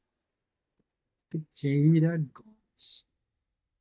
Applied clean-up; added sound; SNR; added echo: neural mask model DeepFilterNet 3.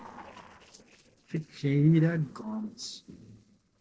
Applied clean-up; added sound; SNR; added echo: neural separator model SepFormer DNS4.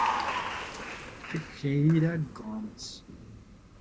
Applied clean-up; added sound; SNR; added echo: none; Applause / Crowd; 4 dB; none.